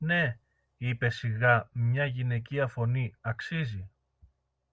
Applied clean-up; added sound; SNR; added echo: none; none; none; none.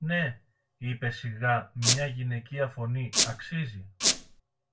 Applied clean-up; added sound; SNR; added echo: none; Squeak; -4 dB; reverberation time 0.2 s.